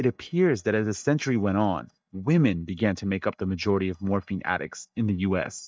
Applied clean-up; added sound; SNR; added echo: neural mask model DeepFilterNet 3.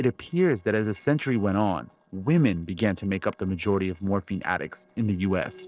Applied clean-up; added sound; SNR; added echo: neural separator model SepFormer DNS4.